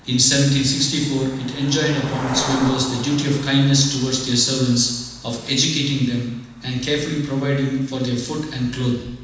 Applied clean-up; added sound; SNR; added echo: none; Cricket; 15 dB; reverberation time 1.1 s.